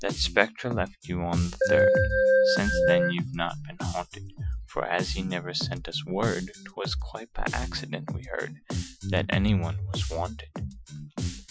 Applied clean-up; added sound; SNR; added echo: classical method Wiener filter.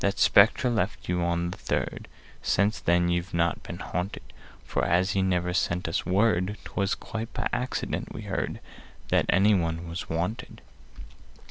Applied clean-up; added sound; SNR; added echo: none; none; none; none.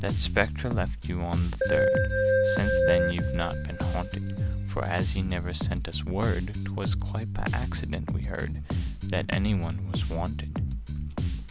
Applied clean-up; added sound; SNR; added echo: none; Bass guitar + Keyboard (musical); -4 dB; none.